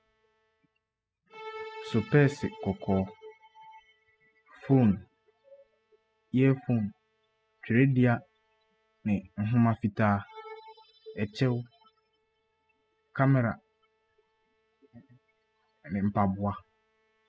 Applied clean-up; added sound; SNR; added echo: classical method spectral subtraction.